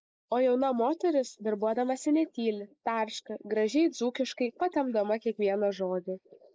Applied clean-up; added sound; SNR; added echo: neural mask model Resemble Enhance denoiser.